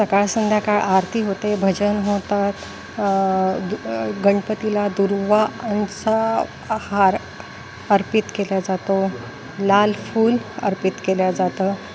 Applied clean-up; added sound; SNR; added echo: none; none; none; none.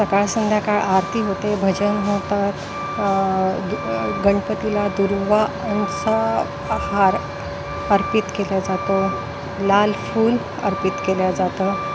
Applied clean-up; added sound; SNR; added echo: none; Truck; 7 dB; none.